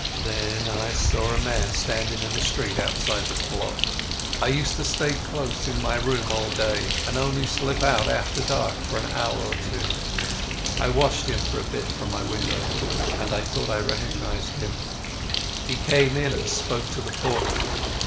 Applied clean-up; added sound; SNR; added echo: none; Bird; -1 dB; reverberation time 1.8 s.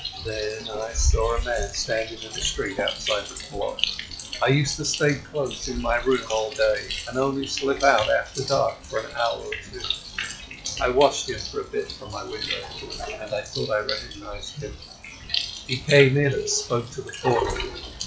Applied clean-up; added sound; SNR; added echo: classical method WPE with log-MMSE.